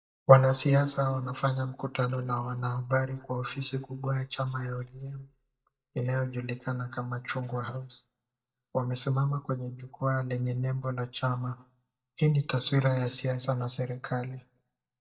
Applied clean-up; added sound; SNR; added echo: neural mask model DeepFilterNet 3.